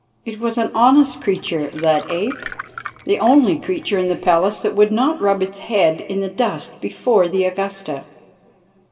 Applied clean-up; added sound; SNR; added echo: none; Glass; 18 dB; reverberation time 2.7 s.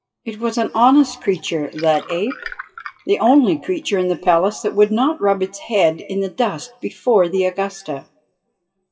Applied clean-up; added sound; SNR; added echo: classical method WPE with log-MMSE.